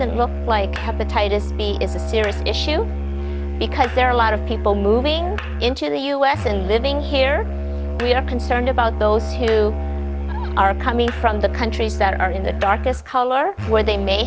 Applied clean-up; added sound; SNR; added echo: none; Musical instrument; 3 dB; none.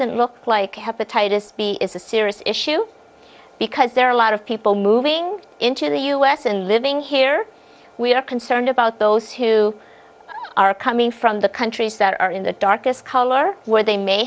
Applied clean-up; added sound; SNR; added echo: none; none; none; none.